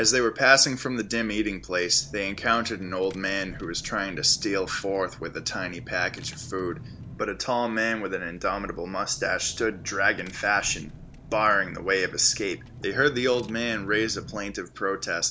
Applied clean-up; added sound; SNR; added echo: none; Engine / Car; 17 dB; none.